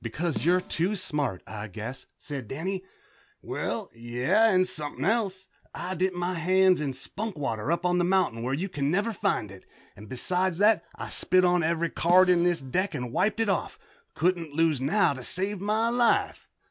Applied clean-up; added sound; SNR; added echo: none; Snare drum; 17 dB; none.